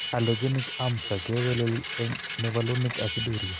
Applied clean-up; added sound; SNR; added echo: none; Printer; 7 dB; none.